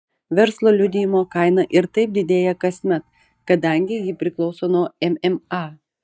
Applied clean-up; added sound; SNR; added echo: neural mask model DeepFilterNet 3.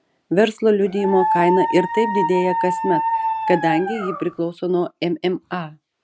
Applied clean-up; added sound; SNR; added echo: none; Dog; 2 dB; none.